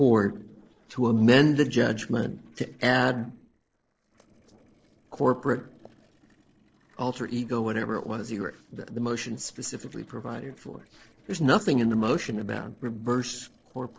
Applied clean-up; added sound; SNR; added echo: neural separator model SepFormer DNS4.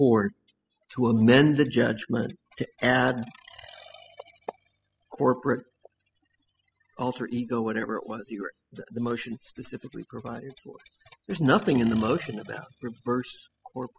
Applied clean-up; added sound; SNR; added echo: classical method spectral subtraction.